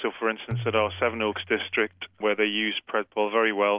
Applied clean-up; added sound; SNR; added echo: none; Tabla; 12 dB; none.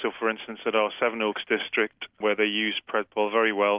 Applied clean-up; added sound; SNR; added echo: none; none; none; none.